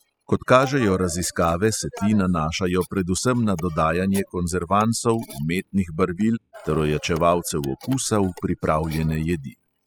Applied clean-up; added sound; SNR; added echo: classical method spectral subtraction.